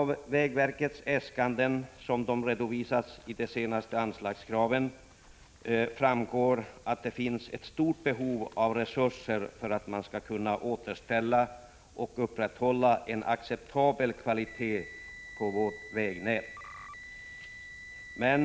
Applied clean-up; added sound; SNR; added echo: none; none; none; none.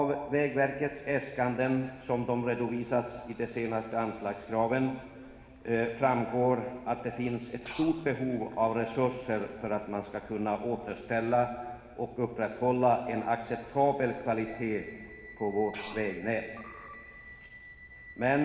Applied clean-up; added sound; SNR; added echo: none; Breathing; 12 dB; reverberation time 2.4 s.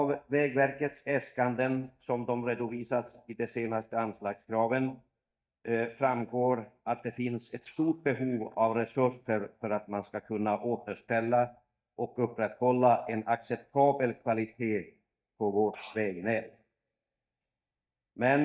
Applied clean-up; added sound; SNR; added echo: neural mask model DeepFilterNet 3.